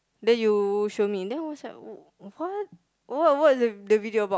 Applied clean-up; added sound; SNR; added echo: none; none; none; none.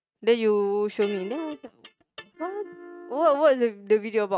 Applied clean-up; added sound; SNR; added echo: neural mask model RNNoise.